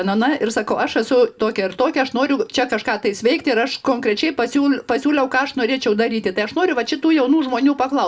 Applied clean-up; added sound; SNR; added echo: none; none; none; reverberation time 0.2 s.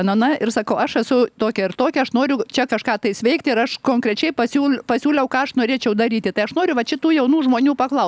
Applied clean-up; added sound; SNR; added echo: none; none; none; none.